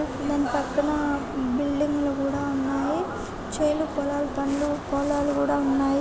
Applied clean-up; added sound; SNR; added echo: none; none; none; none.